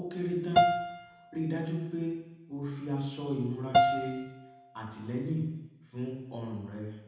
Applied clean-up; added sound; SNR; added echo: none; Piano; -3 dB; reverberation time 1.0 s.